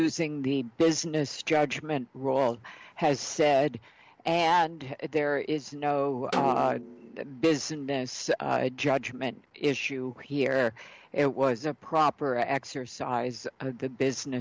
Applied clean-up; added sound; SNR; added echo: none; Snare drum; 10 dB; none.